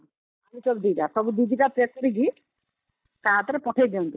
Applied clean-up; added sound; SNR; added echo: neural mask model DeepFilterNet 3.